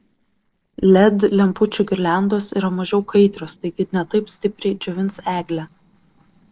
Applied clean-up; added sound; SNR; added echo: neural separator model SepFormer DNS4.